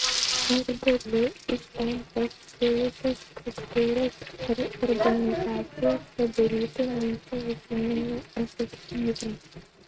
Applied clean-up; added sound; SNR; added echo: neural mask model RNNoise.